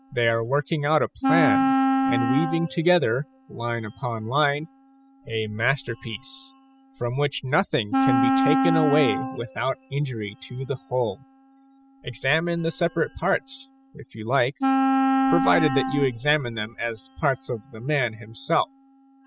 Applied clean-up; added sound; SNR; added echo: classical method spectral subtraction.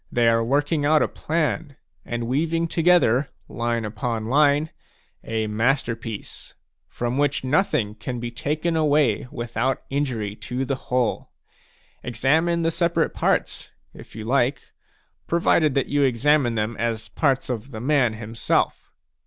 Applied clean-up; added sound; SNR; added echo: none; none; none; none.